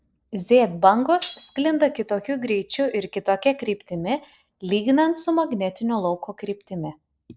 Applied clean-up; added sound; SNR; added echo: neural separator model SepFormer DNS4.